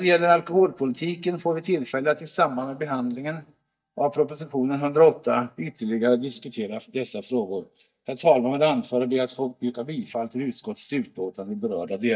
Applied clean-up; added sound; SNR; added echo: neural mask model DeepFilterNet 3.